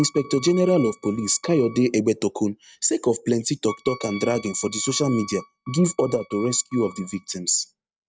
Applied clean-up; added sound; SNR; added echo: neural mask model RNNoise.